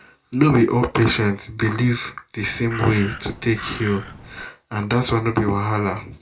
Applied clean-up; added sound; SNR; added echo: none; Crow; 14 dB; reverberation time 0.2 s.